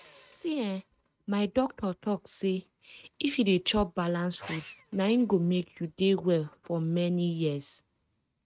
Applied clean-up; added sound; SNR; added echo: neural mask model RNNoise.